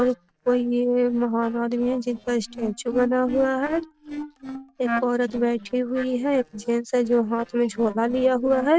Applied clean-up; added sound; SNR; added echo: neural separator model SepFormer DNS4.